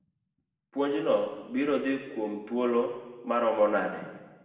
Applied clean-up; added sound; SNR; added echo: none; none; none; reverberation time 1.1 s.